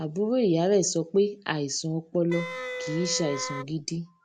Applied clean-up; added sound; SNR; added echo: none; Wind instrument, woodwind instrument; 9 dB; none.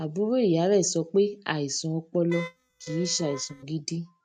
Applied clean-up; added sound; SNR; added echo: neural mask model RNNoise.